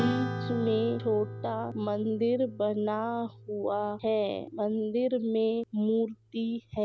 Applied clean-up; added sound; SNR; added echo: none; Acoustic guitar / Strum; 11 dB; none.